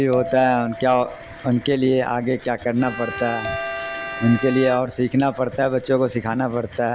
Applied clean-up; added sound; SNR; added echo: none; Bowed string instrument + Bell; 12 dB; none.